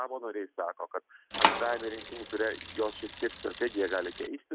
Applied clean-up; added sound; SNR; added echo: none; Bicycle; -1 dB; none.